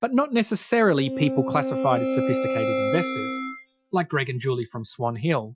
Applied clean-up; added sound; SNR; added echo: classical method Wiener filter.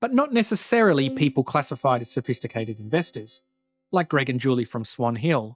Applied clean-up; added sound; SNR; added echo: neural mask model DeepFilterNet 3.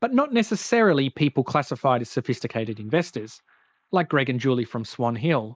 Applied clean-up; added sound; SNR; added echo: neural mask model Resemble Enhance denoiser.